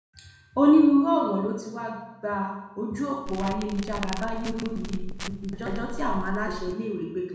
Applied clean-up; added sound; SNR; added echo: none; Crackle; 7 dB; reverberation time 0.9 s.